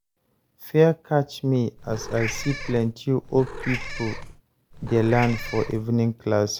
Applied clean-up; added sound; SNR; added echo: none; Meow / Purr; 9 dB; none.